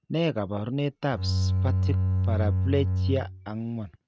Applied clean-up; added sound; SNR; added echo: neural mask model RNNoise.